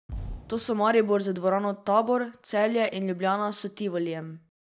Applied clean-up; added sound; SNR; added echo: none; Fireworks; 16 dB; none.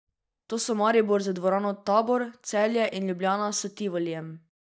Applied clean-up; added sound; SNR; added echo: neural mask model DeepFilterNet 3.